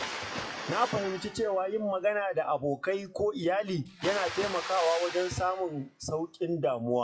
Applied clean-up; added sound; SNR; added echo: classical method WPE with log-MMSE.